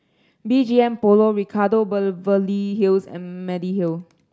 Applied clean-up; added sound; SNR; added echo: none; none; none; none.